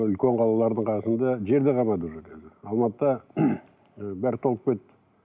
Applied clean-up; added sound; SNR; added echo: none; none; none; none.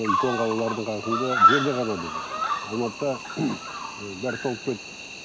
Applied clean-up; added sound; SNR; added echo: none; Cricket; -2 dB; none.